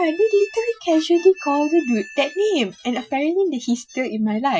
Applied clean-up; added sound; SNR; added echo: classical method Wiener filter.